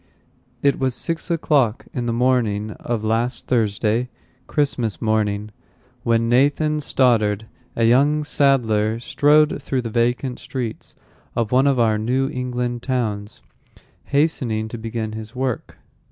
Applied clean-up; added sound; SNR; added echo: none; none; none; none.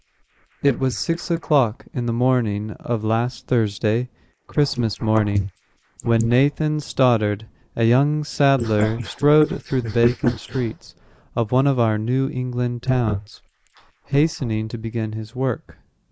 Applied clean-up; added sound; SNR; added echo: neural mask model Resemble Enhance denoiser.